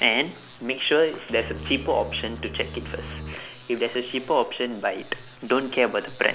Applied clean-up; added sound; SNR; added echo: none; Bowed string instrument; 12 dB; none.